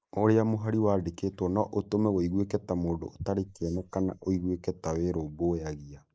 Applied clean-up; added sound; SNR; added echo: neural mask model Resemble Enhance denoiser.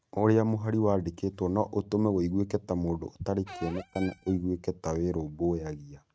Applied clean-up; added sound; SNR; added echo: neural mask model RNNoise.